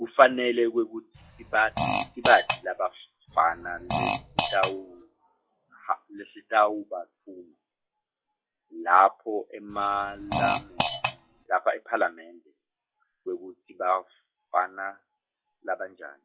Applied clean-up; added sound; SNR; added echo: classical method log-MMSE.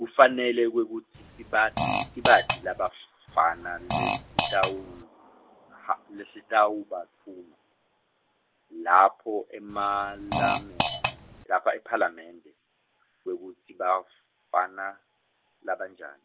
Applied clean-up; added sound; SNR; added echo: none; Fart; 3 dB; none.